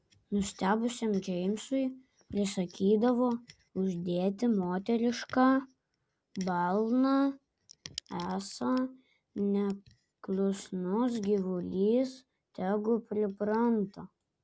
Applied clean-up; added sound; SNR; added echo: none; none; none; none.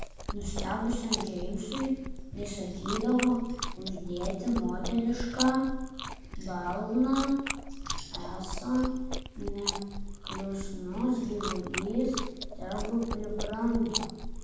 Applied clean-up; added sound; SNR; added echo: none; Chewing, mastication; 5 dB; reverberation time 1.2 s.